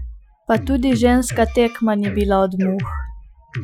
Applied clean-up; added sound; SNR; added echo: classical method Wiener filter.